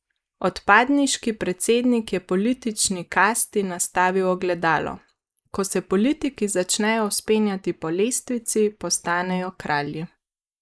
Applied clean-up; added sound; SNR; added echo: neural mask model Resemble Enhance denoiser.